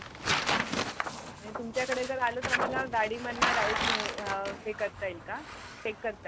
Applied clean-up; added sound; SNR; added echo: none; Tearing; -1 dB; none.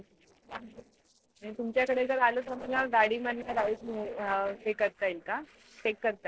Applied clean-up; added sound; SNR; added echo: neural separator model SepFormer DNS4.